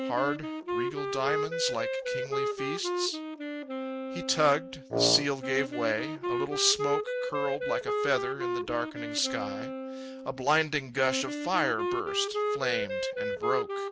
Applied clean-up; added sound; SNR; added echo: none; Wind instrument, woodwind instrument + Wind instrument, woodwind instrument; 1 dB; none.